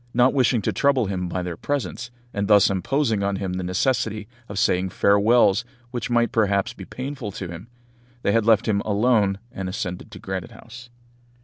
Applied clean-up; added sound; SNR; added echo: none; none; none; none.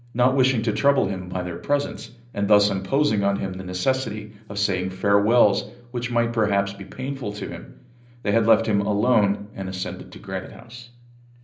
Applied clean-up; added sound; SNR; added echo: none; none; none; reverberation time 0.5 s.